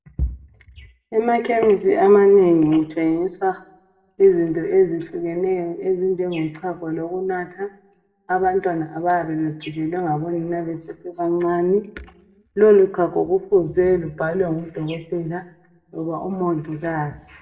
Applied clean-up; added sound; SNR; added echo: none; none; none; reverberation time 0.6 s.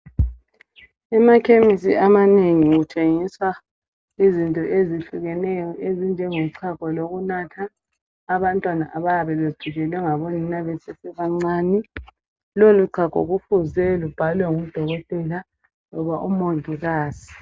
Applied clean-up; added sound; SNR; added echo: none; none; none; none.